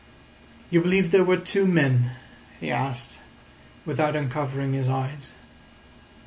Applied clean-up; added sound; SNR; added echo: none; none; none; none.